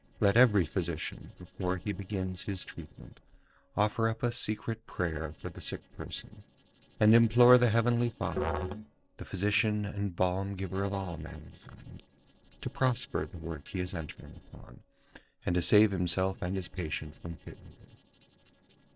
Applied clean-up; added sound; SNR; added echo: neural separator model SepFormer DNS4.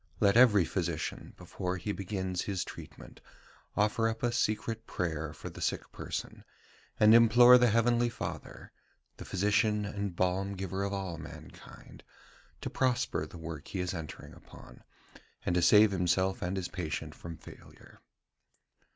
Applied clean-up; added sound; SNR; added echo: none; none; none; none.